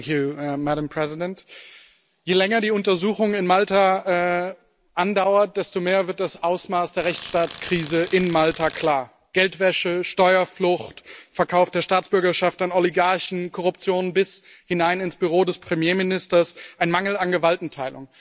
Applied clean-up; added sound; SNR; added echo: none; Tools; 13 dB; none.